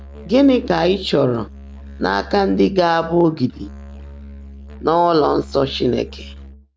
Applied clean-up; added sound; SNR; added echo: none; Musical instrument; 18 dB; none.